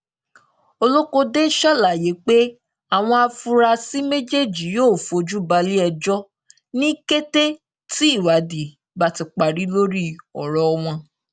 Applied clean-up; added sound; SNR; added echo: none; none; none; none.